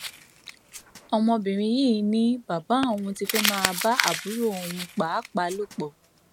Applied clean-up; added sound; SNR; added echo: none; Crumpling, crinkling; 7 dB; none.